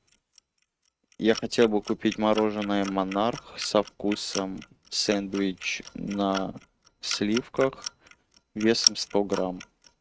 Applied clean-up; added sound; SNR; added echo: neural mask model RNNoise.